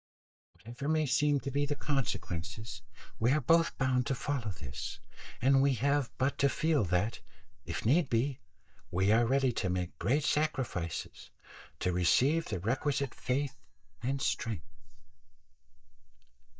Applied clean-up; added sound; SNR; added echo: neural mask model DeepFilterNet 3.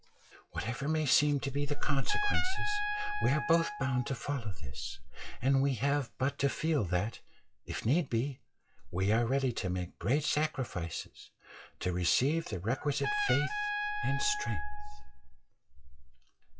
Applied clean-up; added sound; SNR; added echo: classical method log-MMSE.